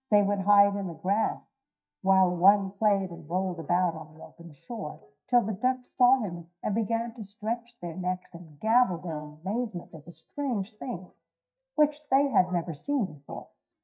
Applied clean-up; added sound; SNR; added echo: neural mask model DeepFilterNet 3.